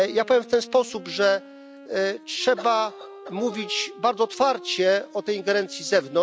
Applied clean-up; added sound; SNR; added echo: none; Wind instrument, woodwind instrument; 18 dB; none.